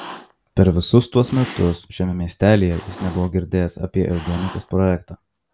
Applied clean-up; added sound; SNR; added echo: none; Cat; 20 dB; none.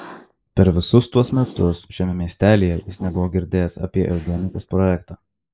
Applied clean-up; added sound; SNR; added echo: neural mask model Resemble Enhance denoiser.